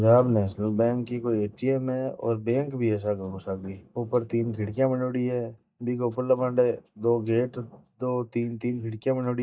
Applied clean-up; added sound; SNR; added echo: neural mask model DeepFilterNet 3.